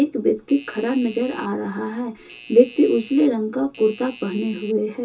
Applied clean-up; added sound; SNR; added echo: none; Doorbell; 18 dB; reverberation time 0.2 s.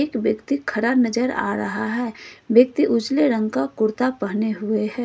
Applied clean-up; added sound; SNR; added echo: none; none; none; none.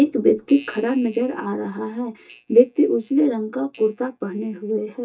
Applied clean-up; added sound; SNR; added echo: neural mask model DeepFilterNet 3.